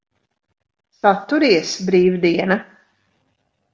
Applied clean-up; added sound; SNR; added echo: none; none; none; none.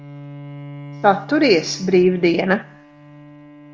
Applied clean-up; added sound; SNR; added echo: none; Bowed string instrument; 17 dB; none.